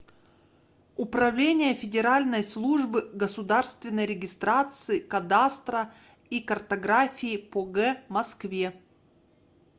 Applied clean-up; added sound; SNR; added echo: none; none; none; none.